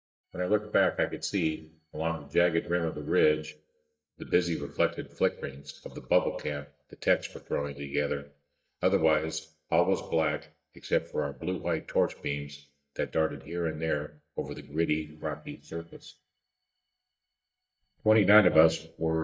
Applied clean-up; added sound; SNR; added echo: neural mask model DeepFilterNet 3.